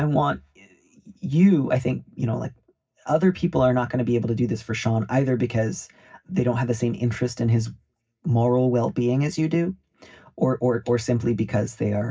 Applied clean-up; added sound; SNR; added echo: none; none; none; reverberation time 0.4 s.